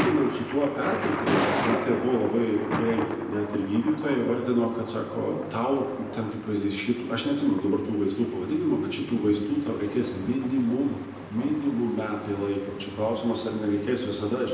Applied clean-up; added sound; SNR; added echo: none; Thunder; 9 dB; reverberation time 1.0 s.